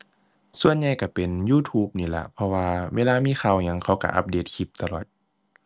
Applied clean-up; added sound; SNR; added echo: none; none; none; none.